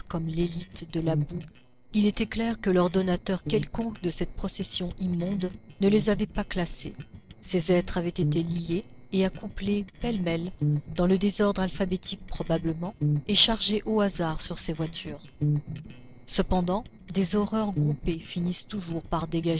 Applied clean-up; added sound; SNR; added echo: neural separator model SepFormer DNS4.